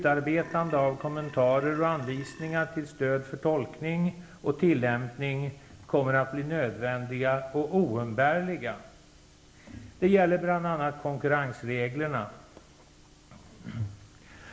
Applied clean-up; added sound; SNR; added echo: none; Burping, eructation; 19 dB; reverberation time 0.7 s.